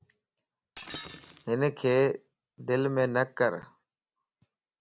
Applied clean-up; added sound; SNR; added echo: none; Shatter; 15 dB; none.